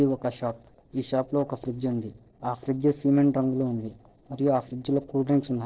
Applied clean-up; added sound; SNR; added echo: neural separator model SepFormer DNS4.